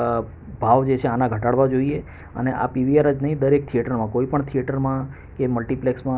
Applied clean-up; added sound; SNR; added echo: none; none; none; none.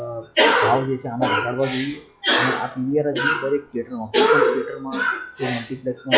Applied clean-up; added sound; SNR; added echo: classical method log-MMSE.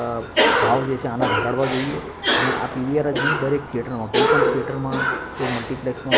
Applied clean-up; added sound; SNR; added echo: none; Cough; -2 dB; none.